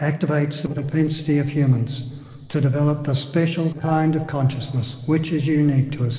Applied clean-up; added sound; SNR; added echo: neural separator model SepFormer DNS4.